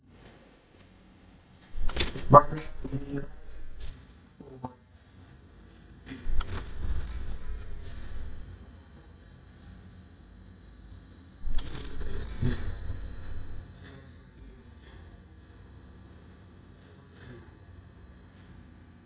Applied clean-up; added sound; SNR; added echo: neural mask model DeepFilterNet 3.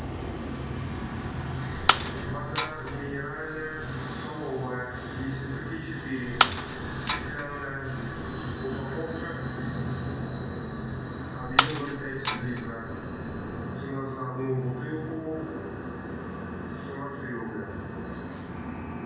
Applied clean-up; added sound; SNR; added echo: none; Shatter; -2 dB; reverberation time 1.3 s.